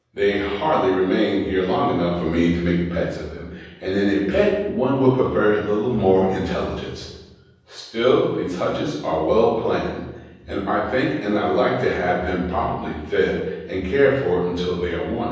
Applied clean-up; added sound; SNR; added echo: none; none; none; reverberation time 1.1 s.